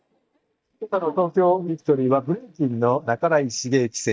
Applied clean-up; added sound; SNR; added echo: neural mask model DeepFilterNet 3.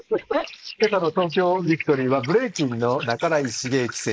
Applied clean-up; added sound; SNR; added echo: neural mask model Resemble Enhance denoiser.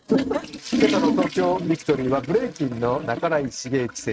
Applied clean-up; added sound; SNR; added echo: neural mask model RNNoise.